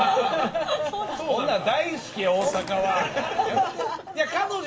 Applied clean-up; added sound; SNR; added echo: none; Skateboard; 18 dB; reverberation time 0.3 s.